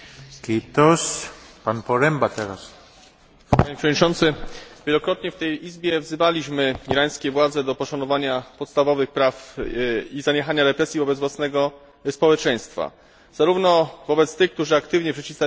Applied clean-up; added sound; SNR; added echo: none; none; none; none.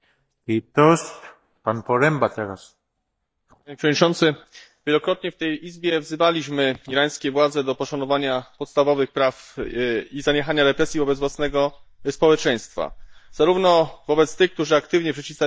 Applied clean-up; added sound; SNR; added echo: neural mask model DeepFilterNet 3.